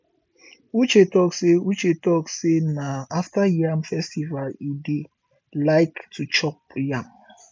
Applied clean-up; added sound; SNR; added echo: none; none; none; none.